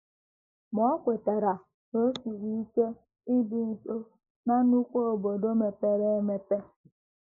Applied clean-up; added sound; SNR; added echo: neural mask model Resemble Enhance denoiser.